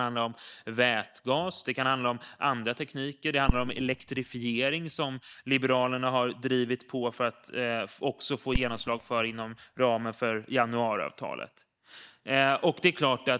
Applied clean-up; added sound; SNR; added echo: neural mask model DeepFilterNet 3.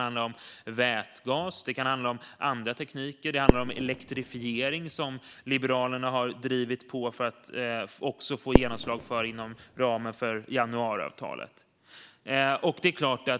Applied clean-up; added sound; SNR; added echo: none; Fireworks; 4 dB; none.